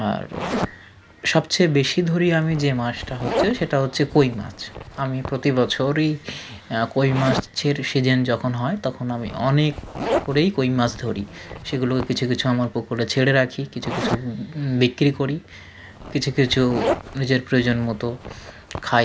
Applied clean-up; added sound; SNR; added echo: none; Zipper (clothing); 10 dB; none.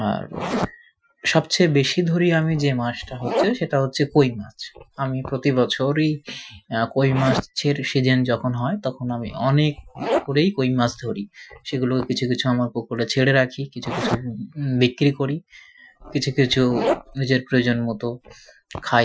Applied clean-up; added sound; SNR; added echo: classical method Wiener filter.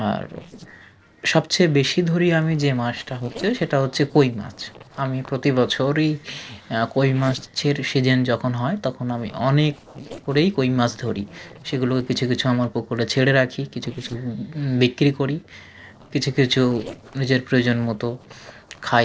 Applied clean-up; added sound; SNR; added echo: neural separator model SepFormer DNS4.